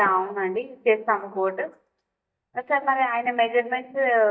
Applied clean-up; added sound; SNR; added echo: neural mask model DeepFilterNet 3.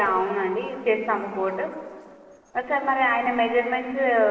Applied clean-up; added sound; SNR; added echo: neural separator model SepFormer DNS4.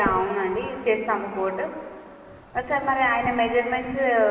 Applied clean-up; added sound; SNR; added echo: none; Wind; 16 dB; reverberation time 2.7 s.